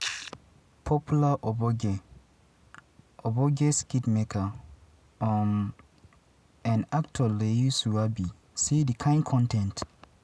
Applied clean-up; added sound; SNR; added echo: none; none; none; none.